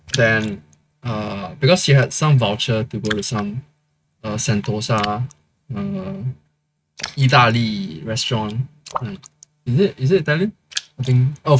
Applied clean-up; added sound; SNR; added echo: neural mask model RNNoise.